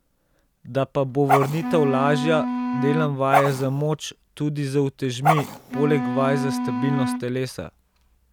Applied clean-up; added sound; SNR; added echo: none; Wind instrument, woodwind instrument + Dog; 1 dB; none.